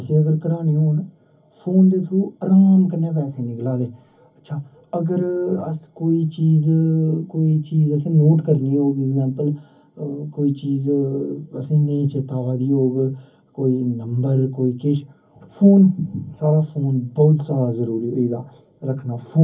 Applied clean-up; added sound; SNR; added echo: none; none; none; reverberation time 0.3 s.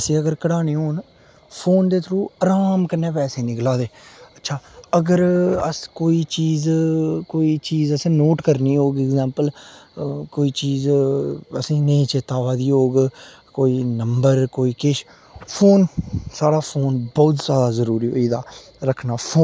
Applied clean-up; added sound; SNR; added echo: none; none; none; none.